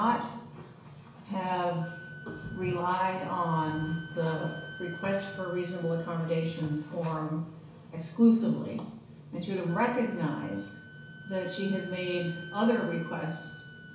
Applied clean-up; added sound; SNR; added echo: none; Wind instrument, woodwind instrument; 17 dB; reverberation time 0.6 s.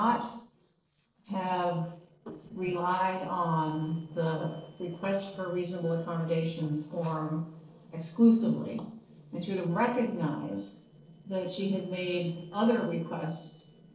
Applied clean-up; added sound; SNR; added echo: neural separator model SepFormer DNS4.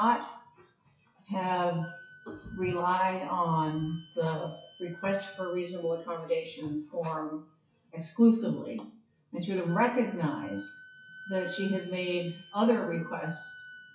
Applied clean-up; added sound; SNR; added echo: classical method WPE with log-MMSE.